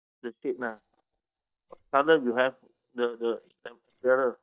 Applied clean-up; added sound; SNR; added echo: neural mask model DeepFilterNet 3.